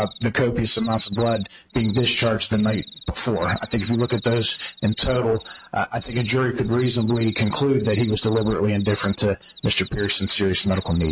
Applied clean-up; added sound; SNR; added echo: neural mask model RNNoise.